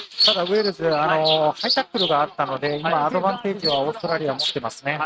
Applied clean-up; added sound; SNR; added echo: neural mask model RNNoise.